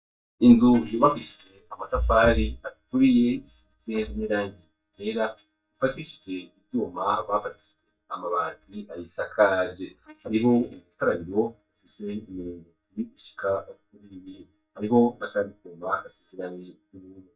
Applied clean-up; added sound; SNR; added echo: neural mask model DeepFilterNet 3.